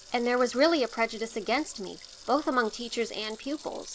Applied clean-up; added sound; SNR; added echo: none; Sink (filling or washing) / Water tap, faucet; 19 dB; none.